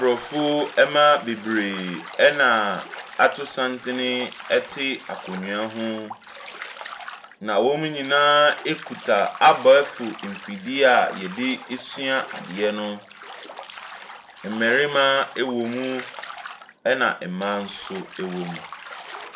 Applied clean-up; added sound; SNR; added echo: none; Bathtub (filling or washing); 16 dB; none.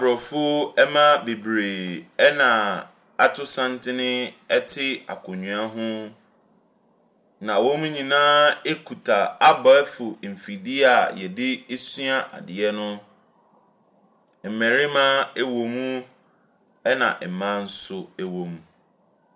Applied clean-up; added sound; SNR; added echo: none; none; none; none.